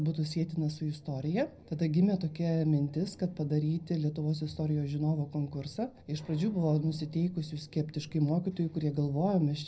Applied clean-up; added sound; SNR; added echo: none; none; none; reverberation time 0.4 s.